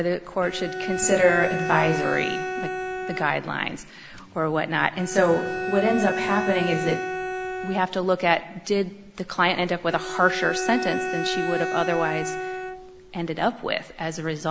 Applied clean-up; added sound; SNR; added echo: none; Bowed string instrument; 5 dB; none.